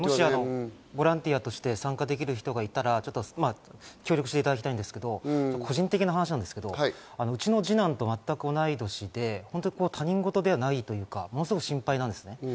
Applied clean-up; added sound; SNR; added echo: none; none; none; none.